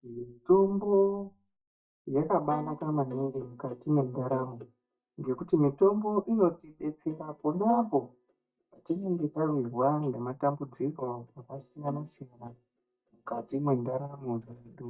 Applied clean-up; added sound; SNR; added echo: neural mask model DeepFilterNet 3.